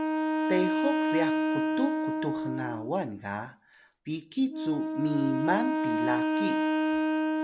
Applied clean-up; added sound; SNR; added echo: none; Wind instrument, woodwind instrument; -4 dB; none.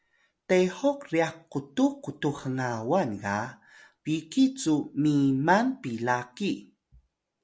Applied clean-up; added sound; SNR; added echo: none; none; none; none.